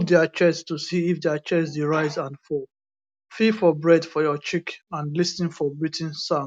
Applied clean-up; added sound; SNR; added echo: none; none; none; none.